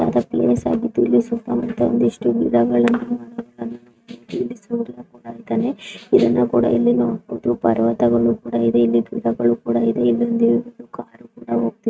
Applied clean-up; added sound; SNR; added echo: neural mask model RNNoise.